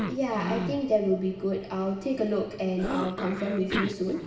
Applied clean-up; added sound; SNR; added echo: none; Cough; 7 dB; reverberation time 1.3 s.